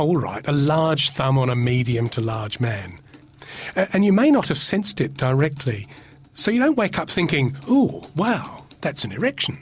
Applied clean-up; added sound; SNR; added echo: none; none; none; none.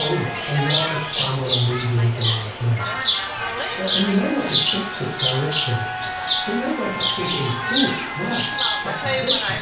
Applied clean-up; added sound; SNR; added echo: none; Chirp, tweet; -2 dB; reverberation time 0.6 s.